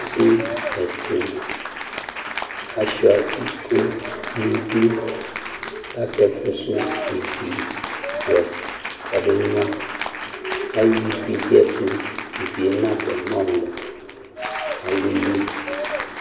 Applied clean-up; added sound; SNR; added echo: none; Applause / Cheering; 8 dB; reverberation time 1.2 s.